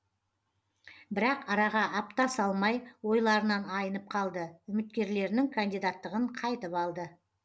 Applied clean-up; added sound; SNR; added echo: none; none; none; none.